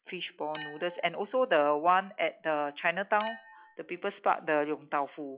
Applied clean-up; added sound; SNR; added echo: classical method log-MMSE.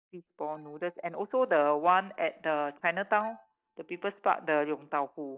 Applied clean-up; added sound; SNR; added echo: neural mask model DeepFilterNet 3.